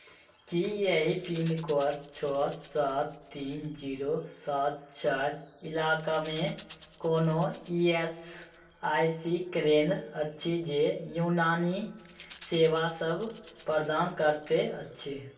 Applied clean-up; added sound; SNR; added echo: none; Rattle / Rattle (instrument); 9 dB; reverberation time 0.3 s.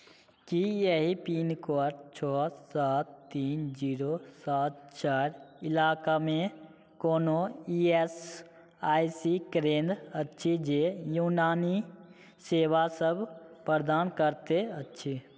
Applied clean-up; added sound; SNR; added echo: none; none; none; none.